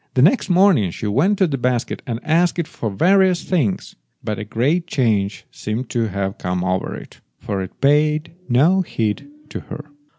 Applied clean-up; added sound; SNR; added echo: none; none; none; none.